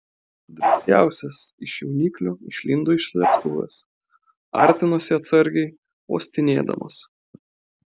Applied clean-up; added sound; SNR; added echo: none; Bark; -1 dB; none.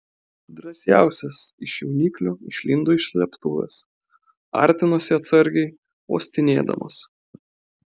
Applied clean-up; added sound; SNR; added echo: none; none; none; none.